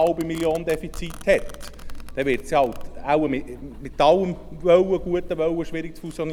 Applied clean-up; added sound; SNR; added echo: none; Domestic sounds, home sounds; 12 dB; none.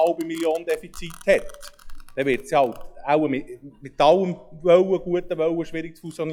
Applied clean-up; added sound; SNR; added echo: classical method log-MMSE.